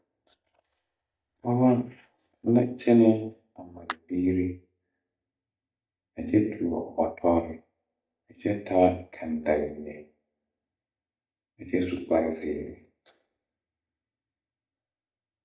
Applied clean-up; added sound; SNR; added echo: neural mask model DeepFilterNet 3.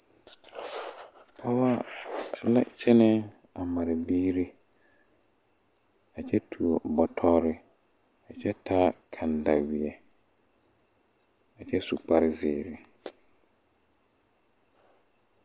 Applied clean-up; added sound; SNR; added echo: none; none; none; none.